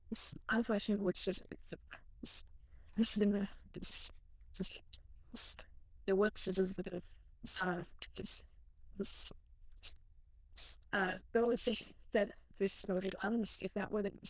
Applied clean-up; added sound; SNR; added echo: neural diffusion model UNIVERSE++.